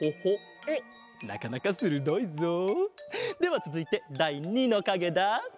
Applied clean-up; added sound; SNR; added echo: none; none; none; none.